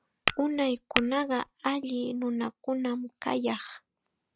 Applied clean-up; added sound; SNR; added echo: none; Tap / Glass; 2 dB; none.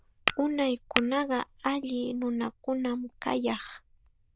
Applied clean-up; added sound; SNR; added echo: neural diffusion model UNIVERSE++.